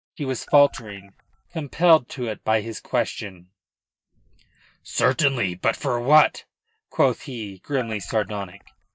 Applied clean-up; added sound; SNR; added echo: neural mask model DeepFilterNet 3.